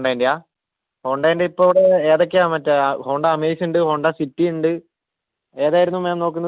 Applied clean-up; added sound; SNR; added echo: none; none; none; none.